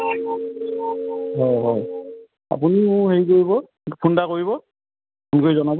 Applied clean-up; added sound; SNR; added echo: none; none; none; none.